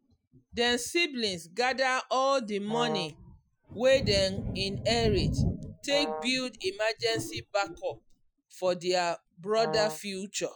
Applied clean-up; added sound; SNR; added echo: classical method Wiener filter.